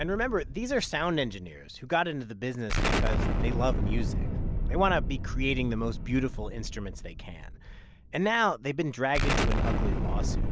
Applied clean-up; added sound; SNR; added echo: none; Explosion; -1 dB; none.